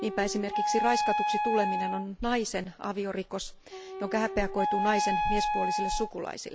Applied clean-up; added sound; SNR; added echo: none; Wind instrument, woodwind instrument; 0 dB; none.